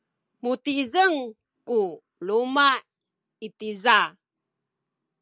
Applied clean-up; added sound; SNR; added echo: none; none; none; none.